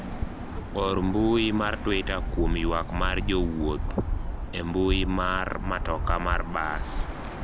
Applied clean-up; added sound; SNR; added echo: none; Bird; 1 dB; none.